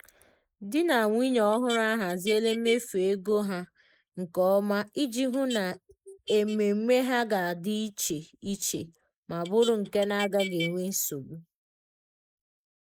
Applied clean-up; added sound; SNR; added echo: neural mask model Resemble Enhance denoiser.